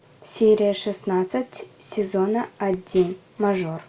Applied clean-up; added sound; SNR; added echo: none; none; none; none.